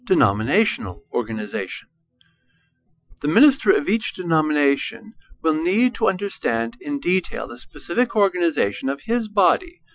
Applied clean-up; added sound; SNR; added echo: classical method Wiener filter.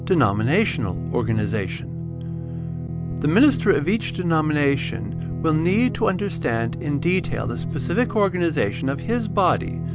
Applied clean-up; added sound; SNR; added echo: none; Guitar; 5 dB; none.